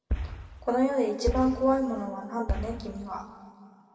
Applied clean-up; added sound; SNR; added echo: none; Boom; 6 dB; reverberation time 2.0 s.